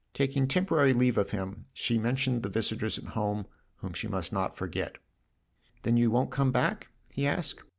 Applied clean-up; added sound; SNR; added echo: none; none; none; none.